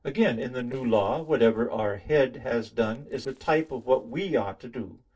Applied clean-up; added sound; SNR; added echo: neural separator model SepFormer DNS4.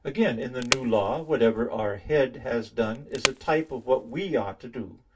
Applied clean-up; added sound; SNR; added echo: none; Wood; 7 dB; reverberation time 0.1 s.